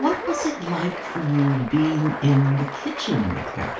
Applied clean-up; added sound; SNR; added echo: none; Applause; 9 dB; reverberation time 0.3 s.